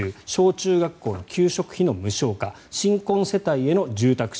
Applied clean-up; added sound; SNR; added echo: none; none; none; none.